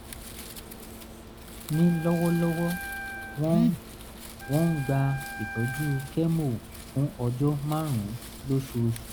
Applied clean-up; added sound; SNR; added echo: none; Wind instrument, woodwind instrument + Wind; 12 dB; none.